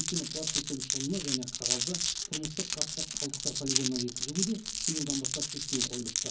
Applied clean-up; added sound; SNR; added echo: none; Glass; -4 dB; reverberation time 0.4 s.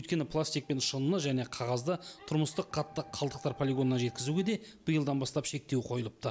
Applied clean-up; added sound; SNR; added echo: none; none; none; none.